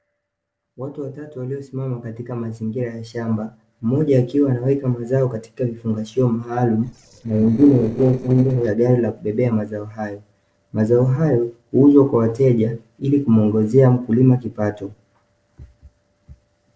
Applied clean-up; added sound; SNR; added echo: neural separator model SepFormer DNS4.